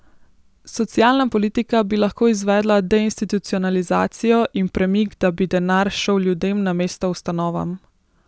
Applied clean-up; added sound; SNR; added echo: none; none; none; none.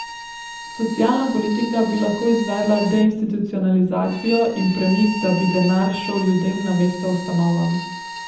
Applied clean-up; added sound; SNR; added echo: none; Bowed string instrument; 12 dB; reverberation time 0.8 s.